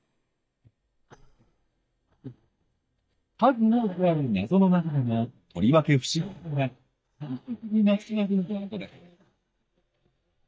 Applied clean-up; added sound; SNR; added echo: neural mask model DeepFilterNet 3.